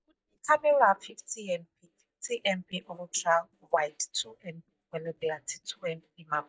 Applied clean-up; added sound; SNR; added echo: neural mask model DeepFilterNet 3.